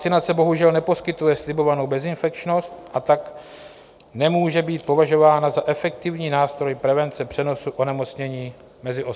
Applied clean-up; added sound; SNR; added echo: none; none; none; none.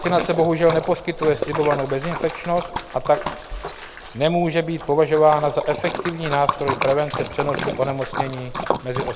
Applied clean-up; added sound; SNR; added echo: none; Splash, splatter; 7 dB; none.